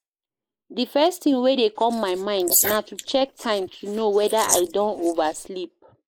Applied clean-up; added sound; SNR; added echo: neural mask model Resemble Enhance denoiser.